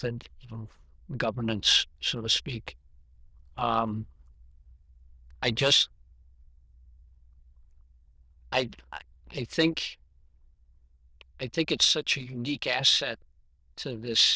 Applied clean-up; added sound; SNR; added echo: neural diffusion model UNIVERSE++.